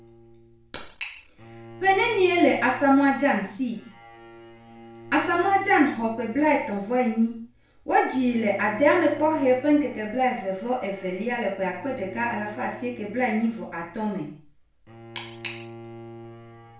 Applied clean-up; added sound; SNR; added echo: none; Bowed string instrument; 19 dB; reverberation time 0.5 s.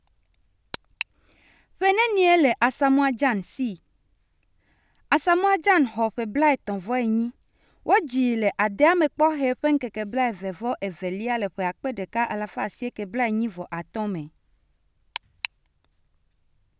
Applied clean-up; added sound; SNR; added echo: none; none; none; none.